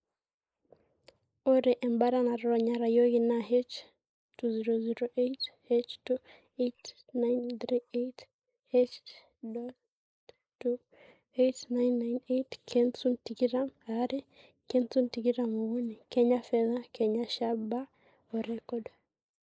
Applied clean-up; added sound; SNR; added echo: neural mask model Resemble Enhance denoiser.